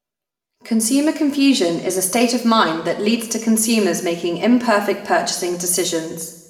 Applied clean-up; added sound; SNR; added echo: none; none; none; reverberation time 0.8 s.